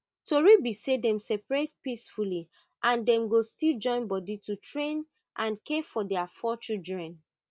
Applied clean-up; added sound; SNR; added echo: none; none; none; none.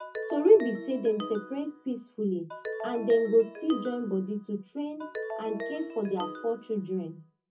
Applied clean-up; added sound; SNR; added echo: none; Ringtone; 11 dB; reverberation time 0.3 s.